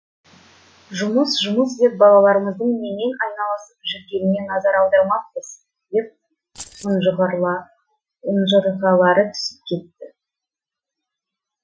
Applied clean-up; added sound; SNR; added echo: classical method Wiener filter.